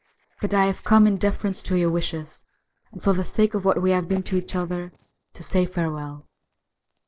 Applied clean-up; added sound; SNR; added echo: neural separator model SepFormer DNS4.